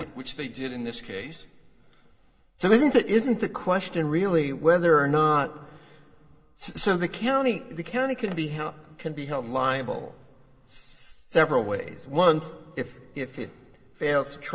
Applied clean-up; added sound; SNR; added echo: none; none; none; reverberation time 0.4 s.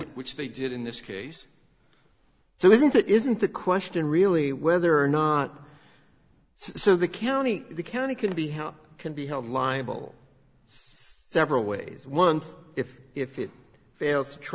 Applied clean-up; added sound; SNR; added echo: none; none; none; none.